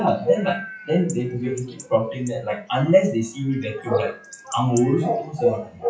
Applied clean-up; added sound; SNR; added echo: classical method WPE with log-MMSE.